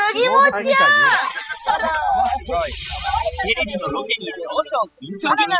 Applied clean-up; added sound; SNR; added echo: classical method spectral subtraction.